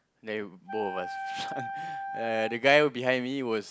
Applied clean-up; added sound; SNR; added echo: none; Wind instrument, woodwind instrument; 9 dB; none.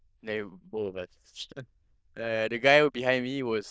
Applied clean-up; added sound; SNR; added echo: neural diffusion model UNIVERSE++.